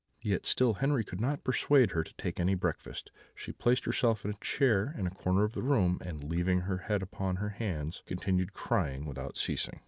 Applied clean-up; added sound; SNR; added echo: none; none; none; none.